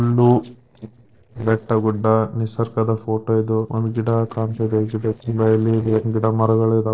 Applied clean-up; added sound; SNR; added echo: neural separator model SepFormer DNS4.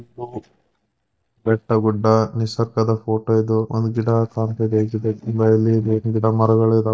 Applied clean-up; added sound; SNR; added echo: neural mask model DeepFilterNet 3.